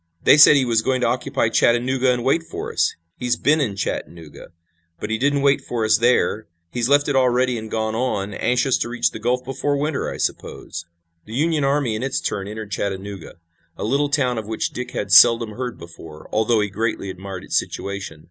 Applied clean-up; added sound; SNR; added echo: none; none; none; none.